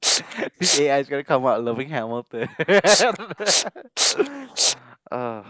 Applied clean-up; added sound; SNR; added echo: neural mask model Resemble Enhance denoiser.